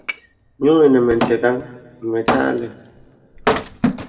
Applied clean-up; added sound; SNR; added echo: none; Wood; 5 dB; reverberation time 1.2 s.